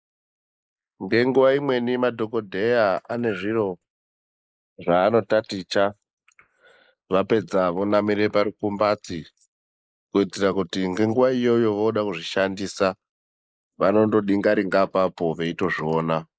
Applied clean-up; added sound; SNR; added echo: neural mask model Resemble Enhance denoiser.